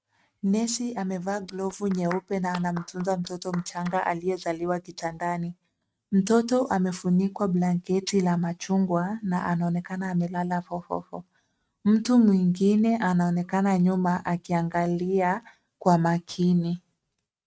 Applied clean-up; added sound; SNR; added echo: neural mask model RNNoise.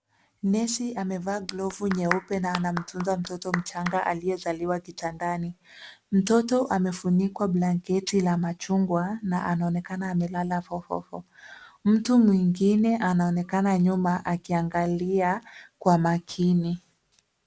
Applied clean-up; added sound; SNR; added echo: none; Clapping; 12 dB; none.